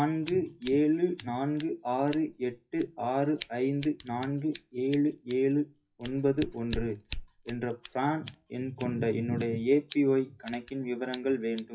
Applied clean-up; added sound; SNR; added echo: classical method WPE with log-MMSE.